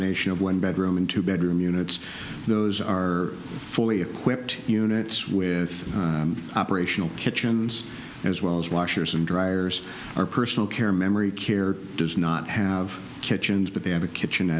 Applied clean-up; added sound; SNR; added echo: none; none; none; none.